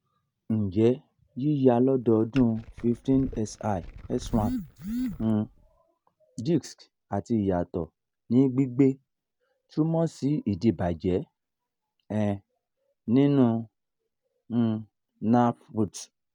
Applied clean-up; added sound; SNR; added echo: none; Glass; 15 dB; none.